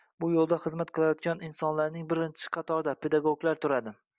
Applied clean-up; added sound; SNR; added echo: none; none; none; none.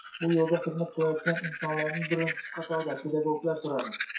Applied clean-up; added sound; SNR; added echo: classical method WPE with log-MMSE.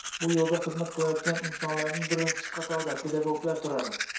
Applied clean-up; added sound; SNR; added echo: none; Domestic sounds, home sounds; 6 dB; reverberation time 0.6 s.